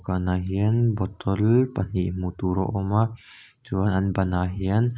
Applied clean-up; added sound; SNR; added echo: none; none; none; none.